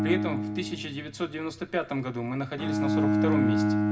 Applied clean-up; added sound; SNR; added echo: none; Bowed string instrument; -4 dB; reverberation time 0.4 s.